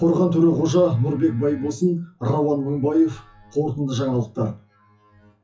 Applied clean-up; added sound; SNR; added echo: classical method WPE with log-MMSE.